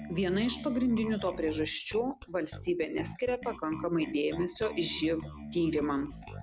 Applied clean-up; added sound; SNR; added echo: none; Bass guitar; 12 dB; none.